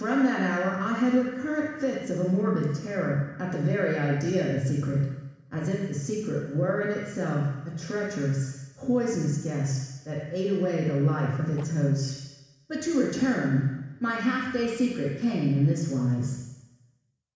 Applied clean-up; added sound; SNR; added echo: neural separator model SepFormer DNS4.